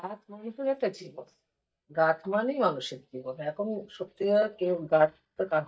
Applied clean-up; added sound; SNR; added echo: neural mask model DeepFilterNet 3.